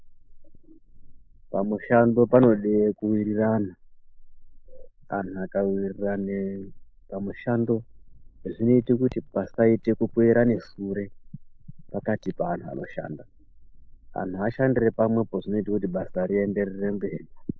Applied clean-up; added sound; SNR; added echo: neural mask model Resemble Enhance denoiser.